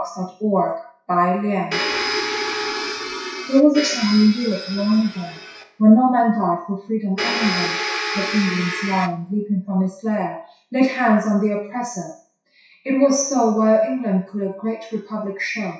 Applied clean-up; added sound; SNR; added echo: classical method WPE with log-MMSE.